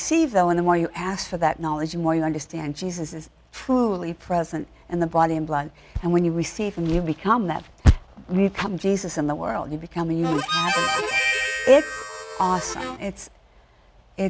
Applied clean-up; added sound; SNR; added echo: none; Harmonica; 3 dB; none.